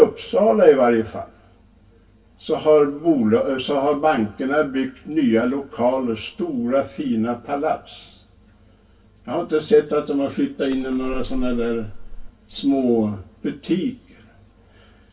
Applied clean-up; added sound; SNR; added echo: none; Splash, splatter; 7 dB; reverberation time 0.2 s.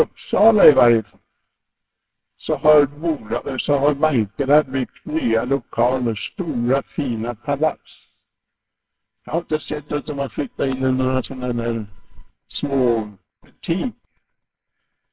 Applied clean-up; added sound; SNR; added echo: neural separator model SepFormer WHAMR!.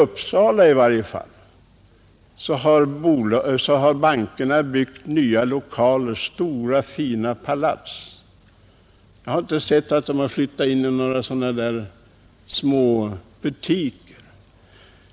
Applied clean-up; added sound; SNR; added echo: none; none; none; none.